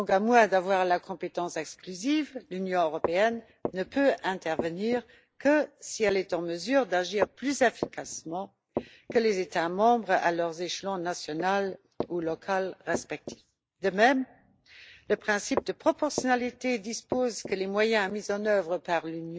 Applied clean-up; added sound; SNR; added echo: neural mask model Resemble Enhance denoiser.